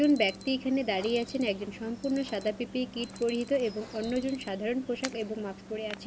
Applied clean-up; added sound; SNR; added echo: none; Alarm; 15 dB; none.